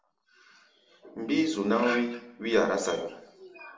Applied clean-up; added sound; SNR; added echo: none; none; none; reverberation time 0.6 s.